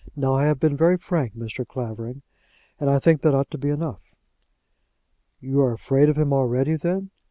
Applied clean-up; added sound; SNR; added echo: none; none; none; none.